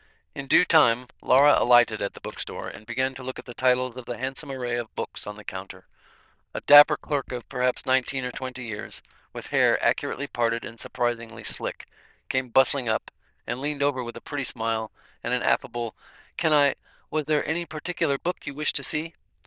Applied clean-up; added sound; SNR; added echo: neural diffusion model UNIVERSE++.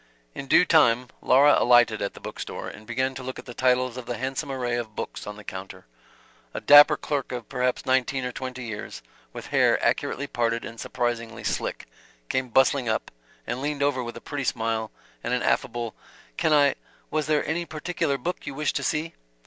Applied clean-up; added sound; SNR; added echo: none; none; none; none.